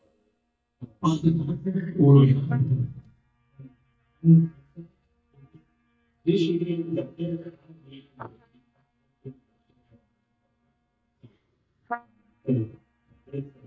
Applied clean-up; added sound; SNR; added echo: neural mask model DeepFilterNet 3.